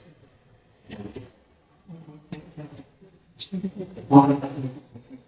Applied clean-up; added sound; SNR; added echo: neural mask model DeepFilterNet 3.